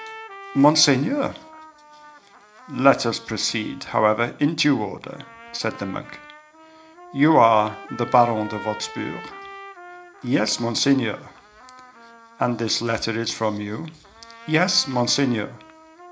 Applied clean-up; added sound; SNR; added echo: none; Trumpet; 19 dB; reverberation time 0.4 s.